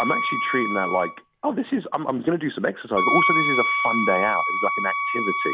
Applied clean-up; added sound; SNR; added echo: none; Wind instrument, woodwind instrument; 0 dB; none.